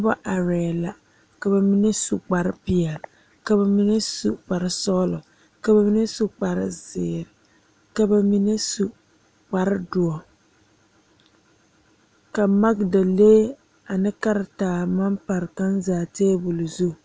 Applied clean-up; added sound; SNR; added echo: none; none; none; none.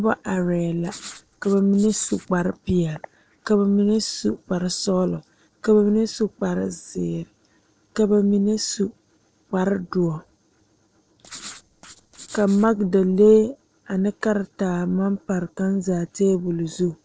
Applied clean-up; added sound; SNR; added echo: neural separator model SepFormer DNS4.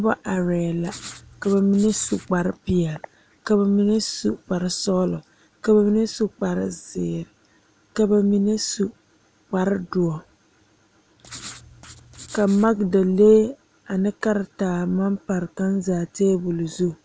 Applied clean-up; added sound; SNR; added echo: none; Writing; 18 dB; none.